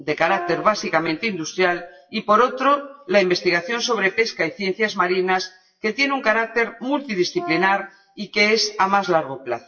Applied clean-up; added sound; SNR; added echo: classical method WPE with log-MMSE.